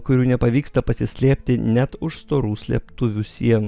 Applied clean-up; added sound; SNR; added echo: none; none; none; none.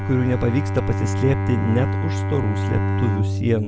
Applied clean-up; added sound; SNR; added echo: none; Bowed string instrument; -1 dB; none.